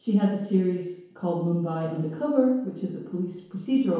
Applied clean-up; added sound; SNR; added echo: none; none; none; reverberation time 1.0 s.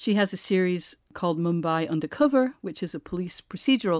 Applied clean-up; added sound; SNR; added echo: none; none; none; none.